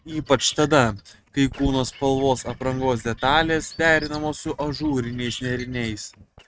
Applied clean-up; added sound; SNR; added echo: neural mask model RNNoise.